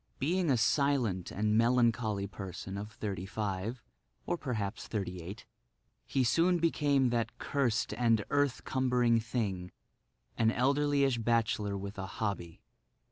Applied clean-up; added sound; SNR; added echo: none; none; none; none.